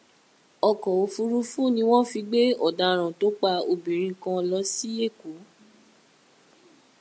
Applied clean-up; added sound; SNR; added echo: none; none; none; none.